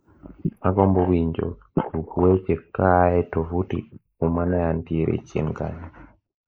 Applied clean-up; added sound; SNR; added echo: neural mask model Resemble Enhance denoiser.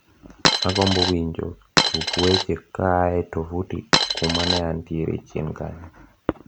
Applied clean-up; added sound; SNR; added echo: none; Coin (dropping); -4 dB; none.